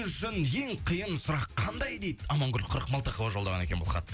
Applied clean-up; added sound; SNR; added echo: none; none; none; none.